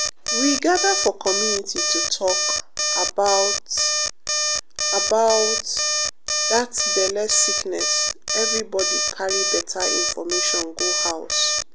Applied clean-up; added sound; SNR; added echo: none; Alarm; -1 dB; none.